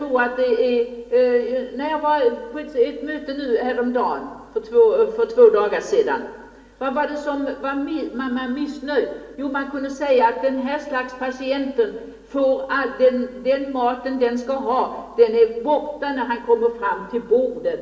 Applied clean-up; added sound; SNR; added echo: none; none; none; reverberation time 0.8 s.